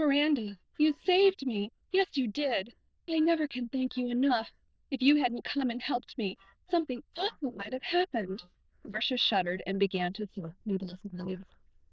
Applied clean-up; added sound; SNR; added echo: neural diffusion model UNIVERSE++.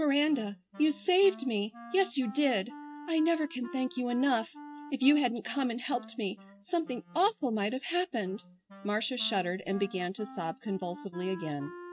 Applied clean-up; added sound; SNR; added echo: neural mask model RNNoise.